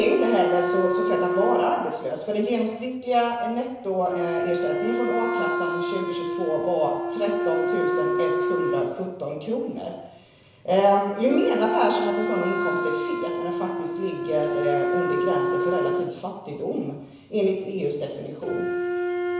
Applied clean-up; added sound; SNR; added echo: none; Wind instrument, woodwind instrument; 1 dB; reverberation time 0.8 s.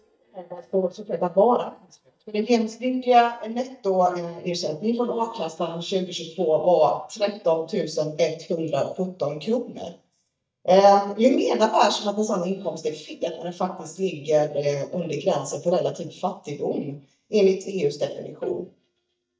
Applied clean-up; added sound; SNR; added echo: neural mask model DeepFilterNet 3.